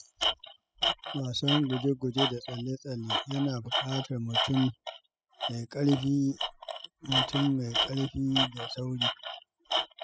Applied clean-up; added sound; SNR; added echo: classical method spectral subtraction.